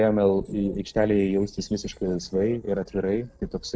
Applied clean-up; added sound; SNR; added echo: neural separator model SepFormer DNS4.